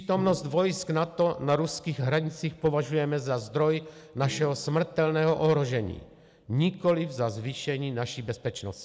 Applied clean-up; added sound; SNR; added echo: none; Bowed string instrument; 19 dB; none.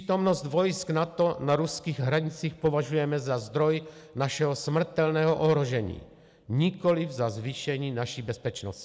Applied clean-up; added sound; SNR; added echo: none; none; none; none.